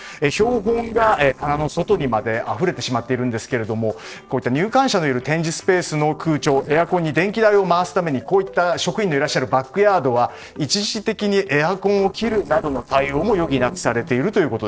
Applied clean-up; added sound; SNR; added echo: neural separator model SepFormer DNS4.